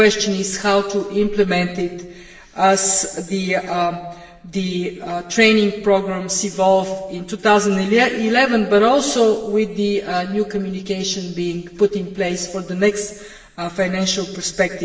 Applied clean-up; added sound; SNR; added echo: none; none; none; reverberation time 1.1 s.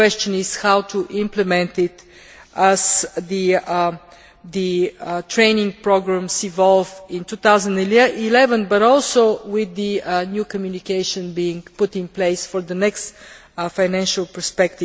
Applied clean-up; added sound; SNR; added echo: none; none; none; none.